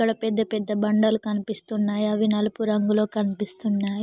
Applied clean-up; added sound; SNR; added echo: none; none; none; none.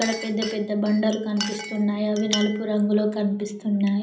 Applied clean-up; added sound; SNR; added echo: none; Chink, clink; 12 dB; reverberation time 0.5 s.